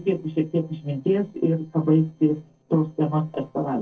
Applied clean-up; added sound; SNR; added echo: neural separator model SepFormer DNS4.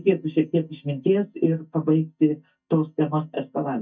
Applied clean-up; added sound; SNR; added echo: neural mask model DeepFilterNet 3.